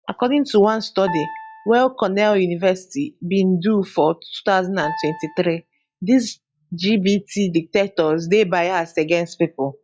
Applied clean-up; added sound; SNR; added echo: classical method log-MMSE.